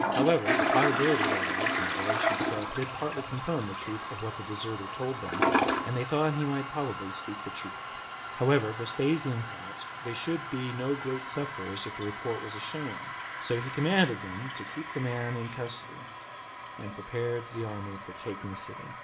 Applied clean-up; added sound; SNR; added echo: none; Toilet flush; 1 dB; reverberation time 0.8 s.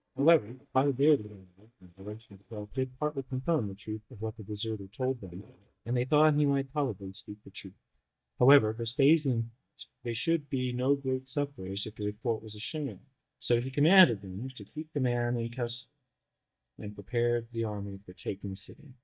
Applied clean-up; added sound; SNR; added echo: neural mask model DeepFilterNet 3.